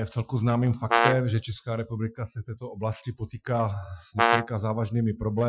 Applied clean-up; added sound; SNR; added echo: classical method Wiener filter.